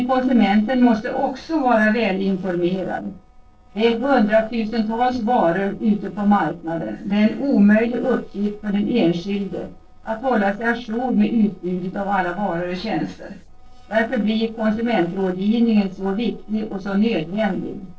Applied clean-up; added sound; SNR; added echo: neural separator model SepFormer DNS4.